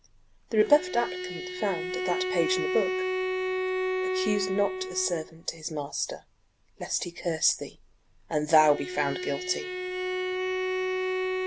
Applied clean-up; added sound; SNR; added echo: none; Bowed string instrument; 2 dB; none.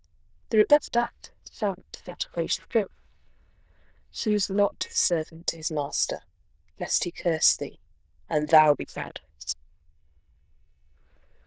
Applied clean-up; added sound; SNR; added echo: neural diffusion model UNIVERSE++.